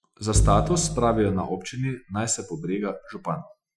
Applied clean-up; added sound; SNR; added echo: classical method Wiener filter.